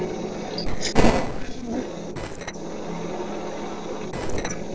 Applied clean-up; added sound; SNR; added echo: neural separator model SepFormer DNS4.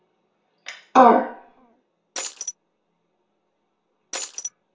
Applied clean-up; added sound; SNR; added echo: none; Shatter; 7 dB; reverberation time 0.6 s.